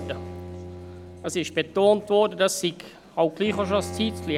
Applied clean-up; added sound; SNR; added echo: none; Bowed string instrument; 13 dB; none.